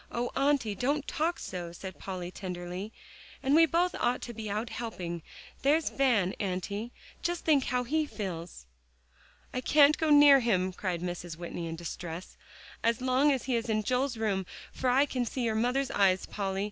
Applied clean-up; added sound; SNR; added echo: none; none; none; none.